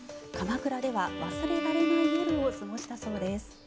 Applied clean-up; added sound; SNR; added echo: none; Bowed string instrument; 6 dB; none.